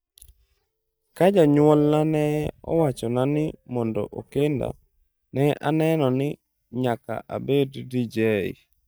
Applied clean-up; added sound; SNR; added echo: neural mask model DeepFilterNet 3.